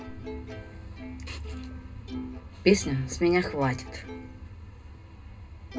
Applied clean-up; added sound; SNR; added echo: none; Plucked string instrument; 12 dB; reverberation time 0.2 s.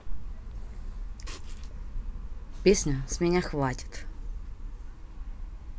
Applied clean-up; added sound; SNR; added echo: none; none; none; none.